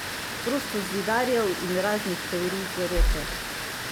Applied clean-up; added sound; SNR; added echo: none; Water; 5 dB; none.